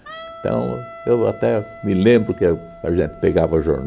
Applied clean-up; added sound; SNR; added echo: none; Wind instrument, woodwind instrument; 19 dB; none.